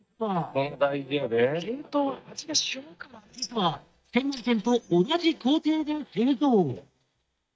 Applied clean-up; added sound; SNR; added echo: neural mask model DeepFilterNet 3.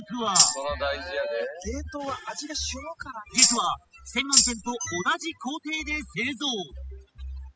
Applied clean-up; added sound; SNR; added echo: classical method spectral subtraction.